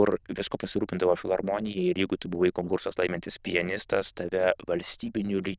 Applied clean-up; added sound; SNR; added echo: neural diffusion model UNIVERSE++.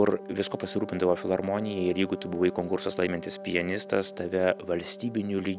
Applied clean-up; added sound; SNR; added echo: none; Wind instrument, woodwind instrument; 14 dB; none.